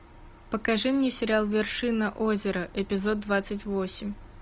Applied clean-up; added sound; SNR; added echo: none; none; none; none.